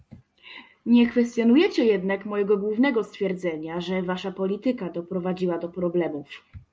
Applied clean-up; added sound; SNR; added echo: none; none; none; none.